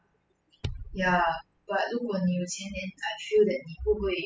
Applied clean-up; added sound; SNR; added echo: classical method spectral subtraction.